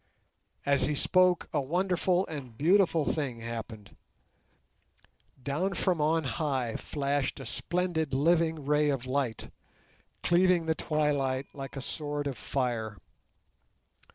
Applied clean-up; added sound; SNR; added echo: neural separator model SepFormer DNS4.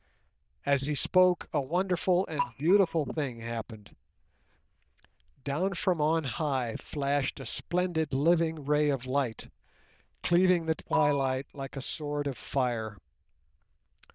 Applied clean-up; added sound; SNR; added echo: neural diffusion model UNIVERSE++.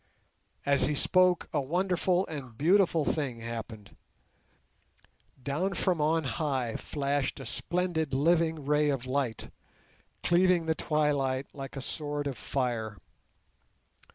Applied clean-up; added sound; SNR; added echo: neural mask model Resemble Enhance denoiser.